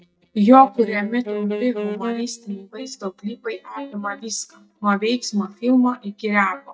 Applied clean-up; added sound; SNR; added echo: neural mask model DeepFilterNet 3.